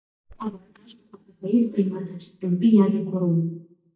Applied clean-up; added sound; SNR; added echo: neural mask model DeepFilterNet 3.